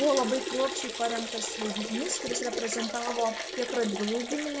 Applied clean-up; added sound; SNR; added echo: none; Liquid; 4 dB; none.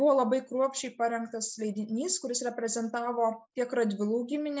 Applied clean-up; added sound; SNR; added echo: none; none; none; none.